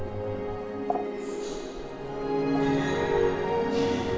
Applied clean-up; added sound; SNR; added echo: none; Waves, surf; 11 dB; reverberation time 2.2 s.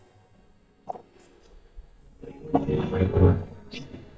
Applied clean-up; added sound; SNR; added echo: neural mask model DeepFilterNet 3.